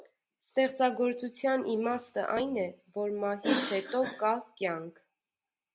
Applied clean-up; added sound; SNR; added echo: none; none; none; none.